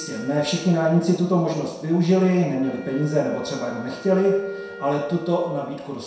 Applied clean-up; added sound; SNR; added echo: none; Wind instrument, woodwind instrument; 19 dB; reverberation time 0.7 s.